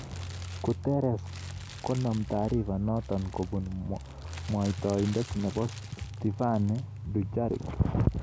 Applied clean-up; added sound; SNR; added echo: none; Crumpling, crinkling; 19 dB; none.